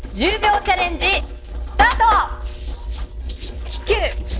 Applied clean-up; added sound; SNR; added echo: neural separator model SepFormer DNS4.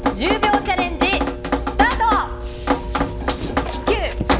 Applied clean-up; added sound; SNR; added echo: none; Drip; -2 dB; none.